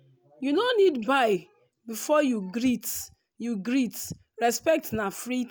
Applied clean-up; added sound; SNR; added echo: none; none; none; none.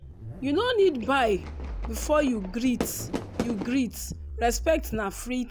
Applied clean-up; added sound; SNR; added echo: none; Fireworks + Zipper (clothing); 8 dB; none.